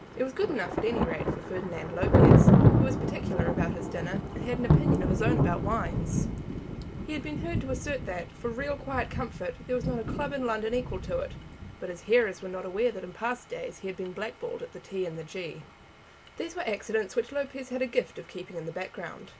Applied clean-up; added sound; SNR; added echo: none; Thunder; -4 dB; none.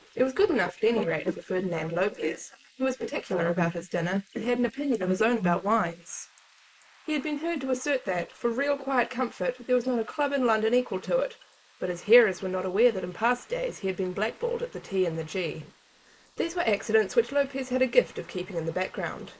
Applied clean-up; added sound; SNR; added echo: neural mask model Resemble Enhance denoiser.